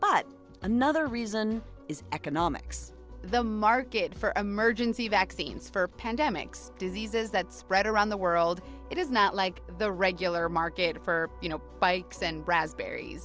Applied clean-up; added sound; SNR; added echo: none; none; none; none.